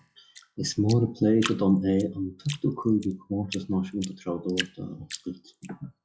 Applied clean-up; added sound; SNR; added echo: classical method log-MMSE.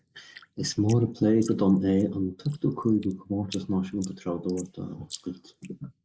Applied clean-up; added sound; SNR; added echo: neural mask model Resemble Enhance denoiser.